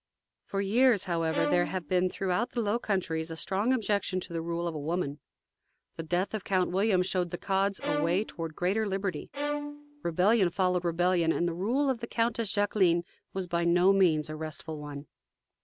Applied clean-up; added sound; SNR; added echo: none; Bowed string instrument; 7 dB; none.